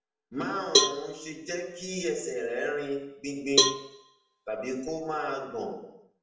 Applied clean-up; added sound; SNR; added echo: none; Cowbell; -3 dB; reverberation time 0.8 s.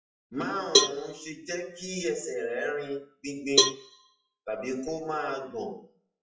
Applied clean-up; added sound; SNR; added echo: classical method WPE with log-MMSE.